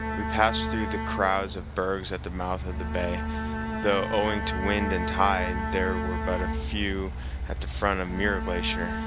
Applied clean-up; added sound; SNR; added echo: none; Bowed string instrument + Truck; 1 dB; none.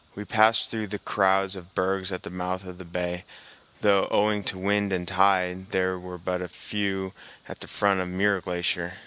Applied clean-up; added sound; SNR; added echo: none; none; none; none.